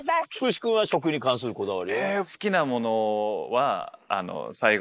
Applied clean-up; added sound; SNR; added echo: neural mask model Resemble Enhance denoiser.